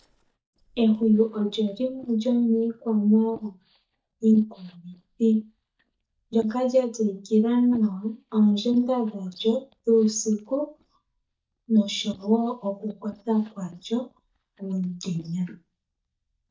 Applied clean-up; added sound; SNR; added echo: neural mask model DeepFilterNet 3.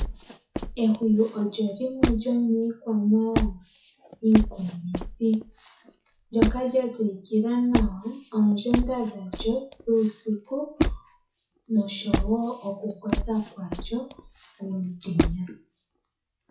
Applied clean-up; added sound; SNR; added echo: classical method WPE with log-MMSE.